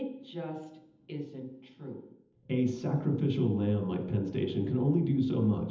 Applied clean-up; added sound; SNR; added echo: none; none; none; reverberation time 0.8 s.